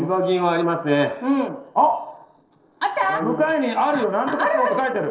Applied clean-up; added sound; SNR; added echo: neural separator model SepFormer DNS4.